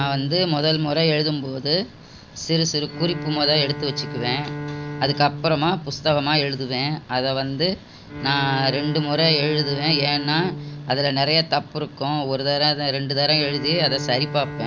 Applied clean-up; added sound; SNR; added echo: none; Bowed string instrument; 11 dB; none.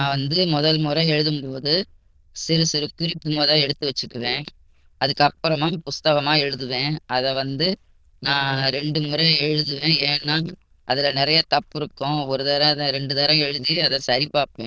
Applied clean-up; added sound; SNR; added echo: neural diffusion model UNIVERSE++.